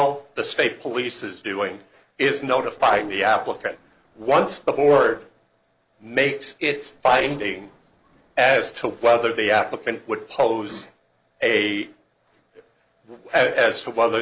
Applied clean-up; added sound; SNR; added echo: neural separator model SepFormer DNS4.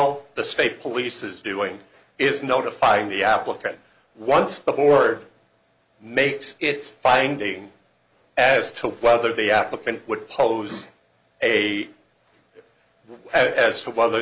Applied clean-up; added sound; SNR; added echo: none; none; none; none.